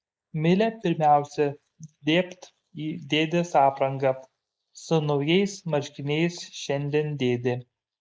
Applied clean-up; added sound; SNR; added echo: neural mask model Resemble Enhance denoiser.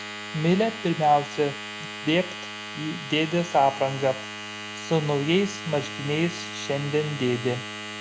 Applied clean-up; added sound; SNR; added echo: none; Domestic sounds, home sounds; 10 dB; none.